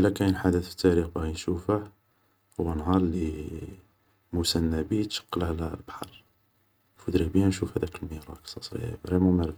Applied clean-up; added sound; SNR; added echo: none; none; none; none.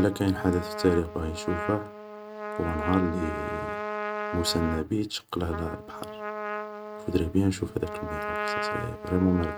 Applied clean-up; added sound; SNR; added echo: none; Trumpet; 6 dB; none.